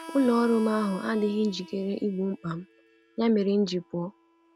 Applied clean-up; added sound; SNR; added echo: none; Harmonica; 19 dB; none.